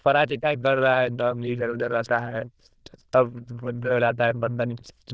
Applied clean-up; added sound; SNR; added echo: neural diffusion model UNIVERSE++.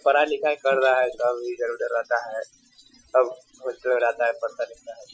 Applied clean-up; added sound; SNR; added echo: classical method Wiener filter.